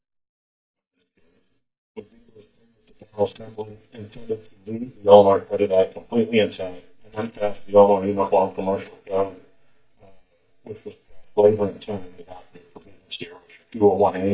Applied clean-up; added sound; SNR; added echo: neural mask model DeepFilterNet 3.